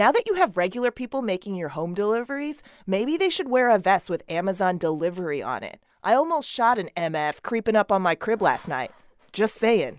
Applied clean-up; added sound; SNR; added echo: none; none; none; none.